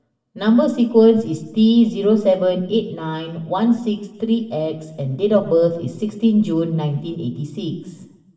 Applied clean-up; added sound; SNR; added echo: none; none; none; reverberation time 0.7 s.